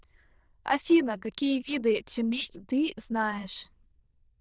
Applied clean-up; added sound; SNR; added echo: neural diffusion model UNIVERSE++.